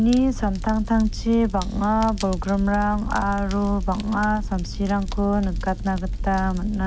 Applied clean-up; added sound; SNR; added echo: none; Fire; 6 dB; none.